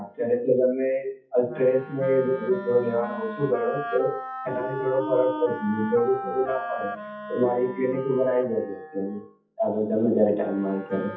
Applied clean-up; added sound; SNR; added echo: classical method WPE with log-MMSE.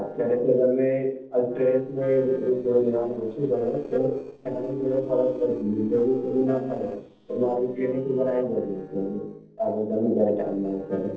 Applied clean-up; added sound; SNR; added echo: neural separator model SepFormer DNS4.